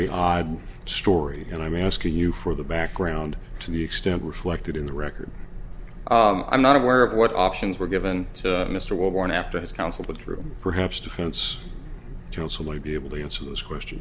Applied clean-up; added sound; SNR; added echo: none; none; none; none.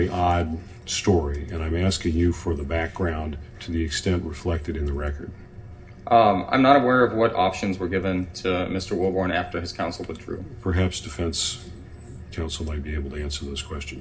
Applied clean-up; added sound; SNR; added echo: none; none; none; reverberation time 0.4 s.